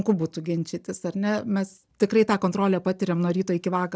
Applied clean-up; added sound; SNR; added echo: none; none; none; none.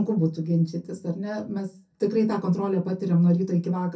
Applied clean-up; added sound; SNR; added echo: none; none; none; reverberation time 0.3 s.